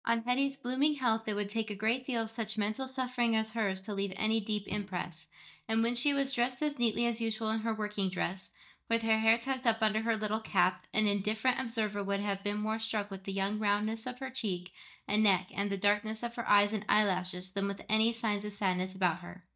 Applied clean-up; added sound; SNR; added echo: neural mask model DeepFilterNet 3.